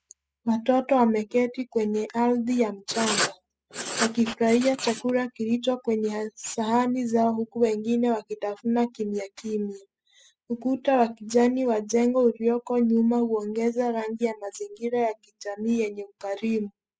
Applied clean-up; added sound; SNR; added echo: classical method spectral subtraction.